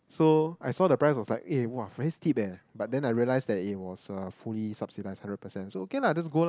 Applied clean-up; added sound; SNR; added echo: none; none; none; none.